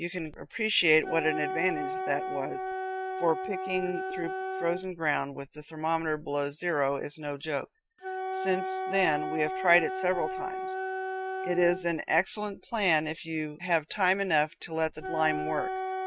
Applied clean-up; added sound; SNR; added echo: neural mask model RNNoise.